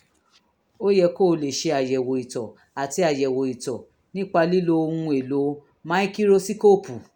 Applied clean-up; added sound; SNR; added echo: none; none; none; none.